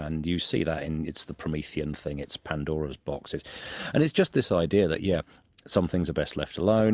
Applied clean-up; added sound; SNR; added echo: none; none; none; none.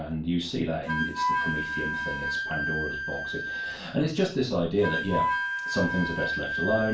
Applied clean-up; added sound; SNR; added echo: none; Wind instrument, woodwind instrument; 2 dB; reverberation time 0.3 s.